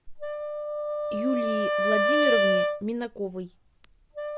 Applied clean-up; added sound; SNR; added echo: none; Wind instrument, woodwind instrument; -5 dB; none.